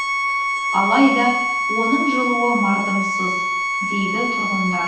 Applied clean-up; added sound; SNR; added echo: none; Bowed string instrument; -1 dB; reverberation time 0.9 s.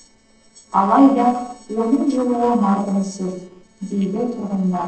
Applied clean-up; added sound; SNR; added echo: neural separator model SepFormer DNS4.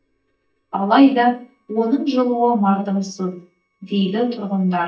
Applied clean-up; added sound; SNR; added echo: neural mask model DeepFilterNet 3.